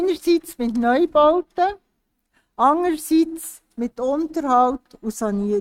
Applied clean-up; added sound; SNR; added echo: neural mask model RNNoise.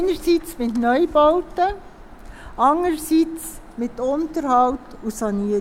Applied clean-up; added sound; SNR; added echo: none; Bird vocalization, bird call, bird song; 18 dB; none.